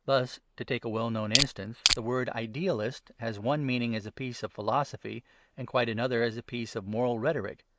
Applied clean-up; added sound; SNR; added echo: neural mask model Resemble Enhance denoiser.